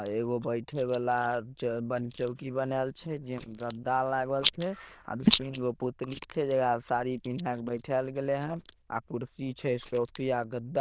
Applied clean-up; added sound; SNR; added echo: neural diffusion model UNIVERSE++.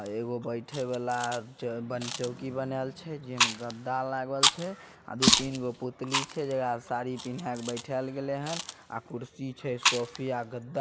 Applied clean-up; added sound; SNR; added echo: none; Chewing, mastication; 0 dB; none.